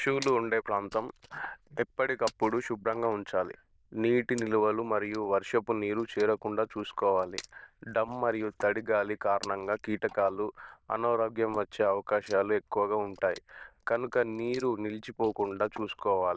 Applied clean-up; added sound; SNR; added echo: neural diffusion model UNIVERSE++.